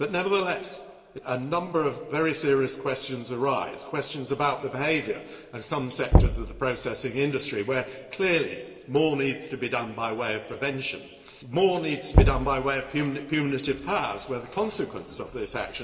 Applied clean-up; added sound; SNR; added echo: none; Knock; -2 dB; reverberation time 1.6 s.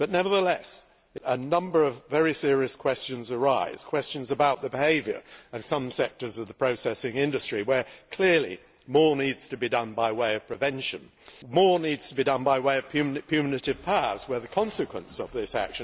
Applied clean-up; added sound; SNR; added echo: none; none; none; none.